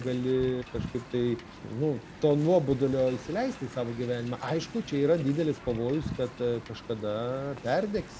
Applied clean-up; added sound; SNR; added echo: none; Wind; 14 dB; none.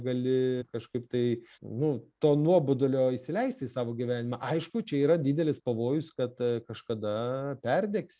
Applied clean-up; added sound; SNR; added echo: none; none; none; none.